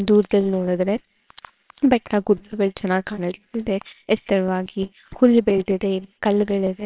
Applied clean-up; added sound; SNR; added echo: neural separator model SepFormer WHAMR!.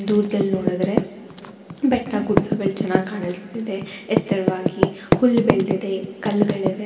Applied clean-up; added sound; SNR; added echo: none; Typing; 2 dB; reverberation time 2.3 s.